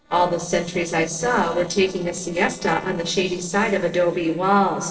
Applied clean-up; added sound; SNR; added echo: neural separator model SepFormer DNS4.